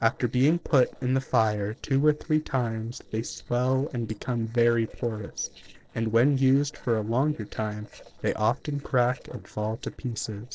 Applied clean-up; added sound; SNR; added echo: neural separator model SepFormer DNS4.